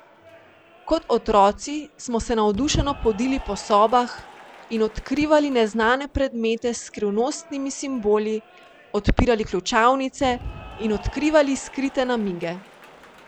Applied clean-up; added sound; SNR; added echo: none; Applause / Cheering; 20 dB; none.